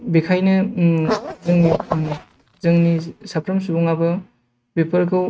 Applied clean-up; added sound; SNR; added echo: neural mask model RNNoise.